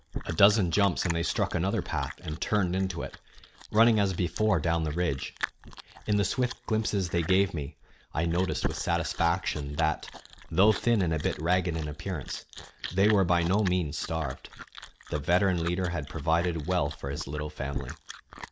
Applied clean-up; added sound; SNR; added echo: neural mask model Resemble Enhance denoiser.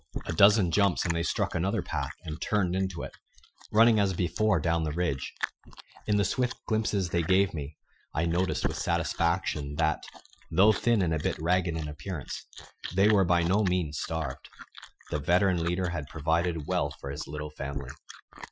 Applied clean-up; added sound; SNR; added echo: classical method Wiener filter.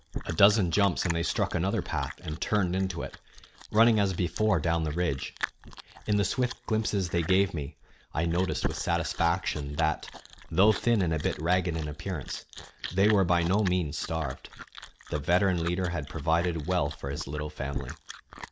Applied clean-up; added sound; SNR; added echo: none; Chewing, mastication; 13 dB; none.